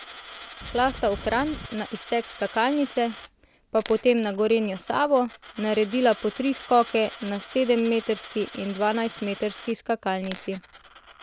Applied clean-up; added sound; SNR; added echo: none; Coin (dropping) + Wind; 17 dB; none.